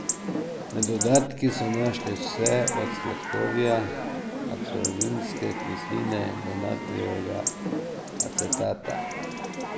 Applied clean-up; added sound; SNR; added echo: none; Chatter / Chirp, tweet / Livestock, farm animals, working animals; 1 dB; none.